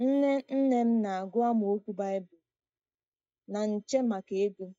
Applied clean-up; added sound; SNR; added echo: neural mask model DeepFilterNet 3.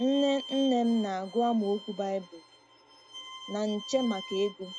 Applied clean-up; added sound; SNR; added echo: none; Bowed string instrument; 14 dB; none.